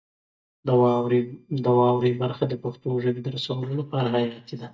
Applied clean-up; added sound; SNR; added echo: neural mask model DeepFilterNet 3.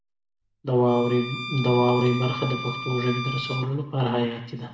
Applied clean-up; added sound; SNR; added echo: none; Bowed string instrument; 10 dB; reverberation time 0.7 s.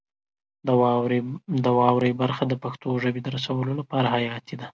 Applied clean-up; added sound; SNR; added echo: none; none; none; none.